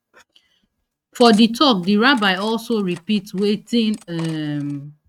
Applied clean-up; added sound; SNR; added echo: neural mask model RNNoise.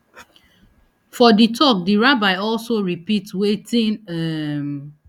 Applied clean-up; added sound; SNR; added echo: none; none; none; none.